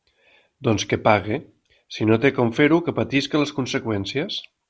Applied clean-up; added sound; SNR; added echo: none; none; none; none.